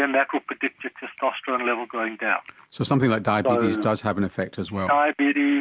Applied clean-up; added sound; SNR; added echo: none; none; none; none.